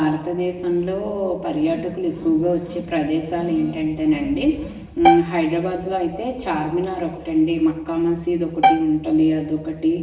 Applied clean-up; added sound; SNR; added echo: none; Bowed string instrument; 1 dB; reverberation time 0.9 s.